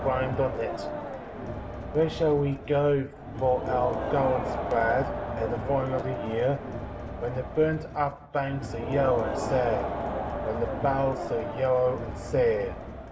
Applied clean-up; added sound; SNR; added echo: none; Crowd; 5 dB; reverberation time 0.3 s.